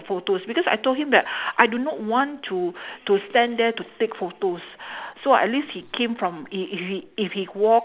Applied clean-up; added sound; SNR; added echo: none; none; none; none.